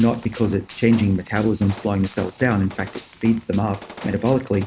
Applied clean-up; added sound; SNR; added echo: none; Gunshot, gunfire; 19 dB; none.